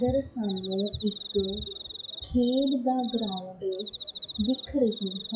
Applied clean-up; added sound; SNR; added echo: classical method WPE with log-MMSE.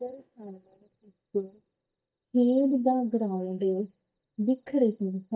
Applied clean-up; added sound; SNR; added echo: neural mask model DeepFilterNet 3.